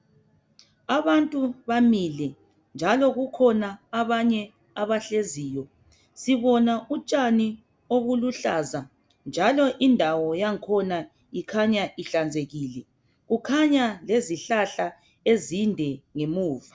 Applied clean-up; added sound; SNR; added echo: none; none; none; none.